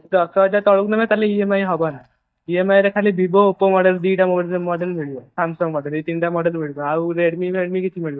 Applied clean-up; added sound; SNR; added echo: neural mask model DeepFilterNet 3.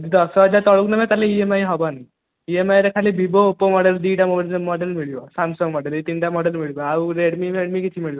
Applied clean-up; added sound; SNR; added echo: none; none; none; none.